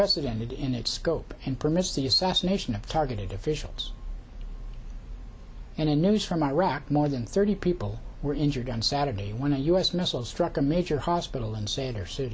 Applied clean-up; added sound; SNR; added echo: none; none; none; none.